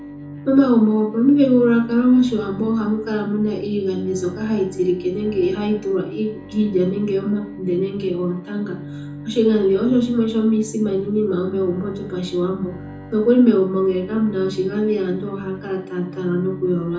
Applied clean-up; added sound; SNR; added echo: none; Bowed string instrument; 15 dB; reverberation time 0.6 s.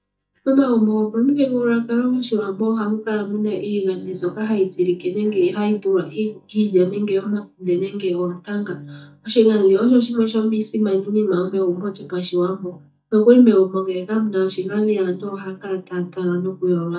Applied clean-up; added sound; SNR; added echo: neural mask model DeepFilterNet 3.